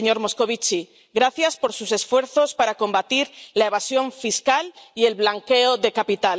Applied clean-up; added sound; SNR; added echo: none; none; none; none.